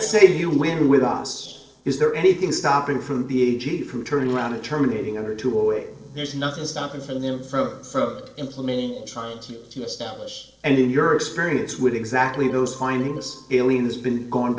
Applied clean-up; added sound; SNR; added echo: neural separator model SepFormer DNS4.